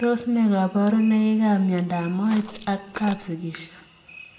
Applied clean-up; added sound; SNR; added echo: none; Walk, footsteps; 17 dB; reverberation time 0.7 s.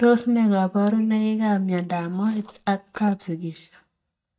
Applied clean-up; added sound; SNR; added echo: neural mask model DeepFilterNet 3.